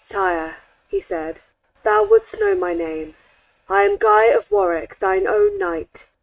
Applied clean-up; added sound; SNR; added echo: neural mask model RNNoise.